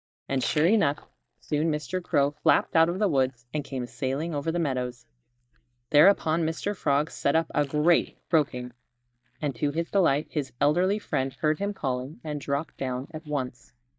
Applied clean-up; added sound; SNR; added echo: neural mask model DeepFilterNet 3.